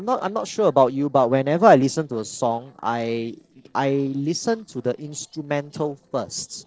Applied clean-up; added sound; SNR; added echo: neural separator model SepFormer DNS4.